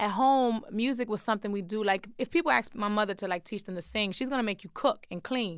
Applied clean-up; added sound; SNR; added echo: none; none; none; none.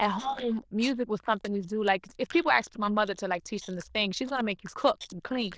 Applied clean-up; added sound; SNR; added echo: neural diffusion model UNIVERSE++.